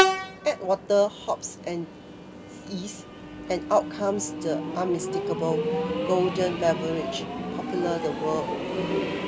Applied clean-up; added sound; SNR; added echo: none; Train; 1 dB; none.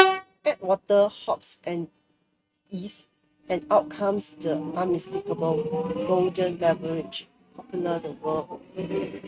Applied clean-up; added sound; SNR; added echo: neural mask model RNNoise.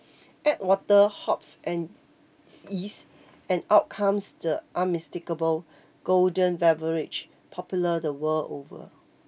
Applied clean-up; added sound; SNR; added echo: none; none; none; none.